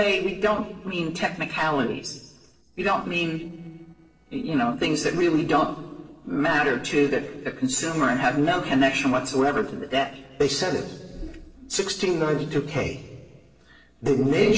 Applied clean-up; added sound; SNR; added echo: neural separator model SepFormer DNS4.